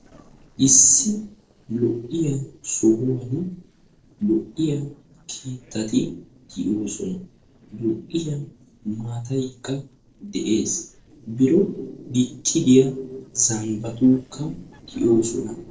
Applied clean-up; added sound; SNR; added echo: neural separator model SepFormer DNS4.